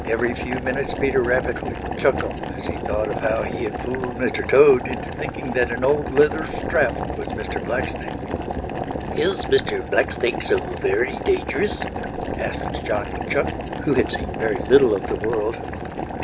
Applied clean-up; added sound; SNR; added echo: none; Boiling; 5 dB; none.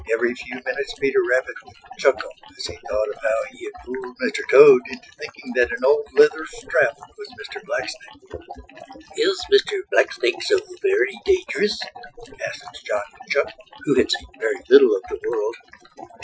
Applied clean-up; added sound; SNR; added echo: classical method Wiener filter.